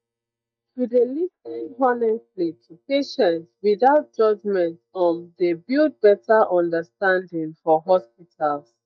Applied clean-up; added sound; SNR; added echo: neural mask model DeepFilterNet 3.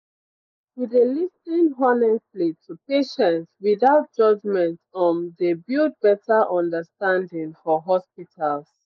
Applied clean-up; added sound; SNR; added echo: neural mask model Resemble Enhance denoiser.